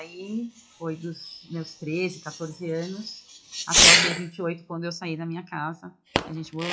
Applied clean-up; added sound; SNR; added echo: classical method WPE with log-MMSE.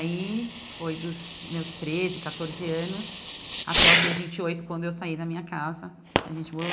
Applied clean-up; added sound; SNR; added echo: none; Fireworks; -5 dB; reverberation time 2.1 s.